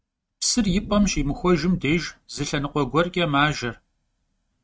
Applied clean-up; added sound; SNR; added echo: neural mask model RNNoise.